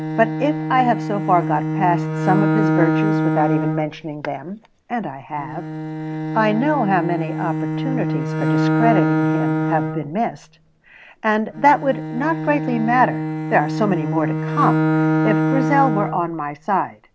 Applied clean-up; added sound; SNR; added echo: none; Bowed string instrument; 0 dB; none.